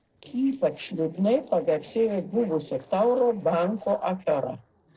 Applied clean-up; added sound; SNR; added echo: neural separator model SepFormer DNS4.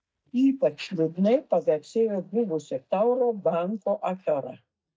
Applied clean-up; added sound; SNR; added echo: neural mask model DeepFilterNet 3.